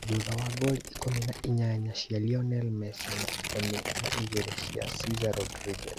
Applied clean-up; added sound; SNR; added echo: none; Tearing; 6 dB; none.